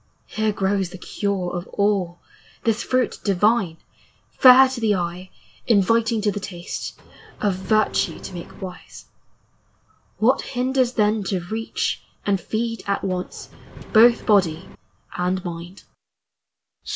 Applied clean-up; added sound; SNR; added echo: none; Engine; 16 dB; none.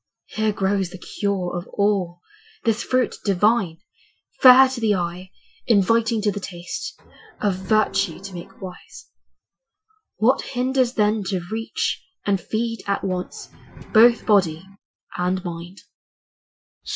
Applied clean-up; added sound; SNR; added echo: classical method Wiener filter.